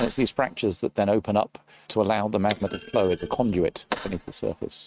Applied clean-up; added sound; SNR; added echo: neural mask model RNNoise.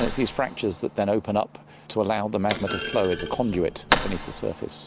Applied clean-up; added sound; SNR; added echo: none; Thump, thud; 6 dB; none.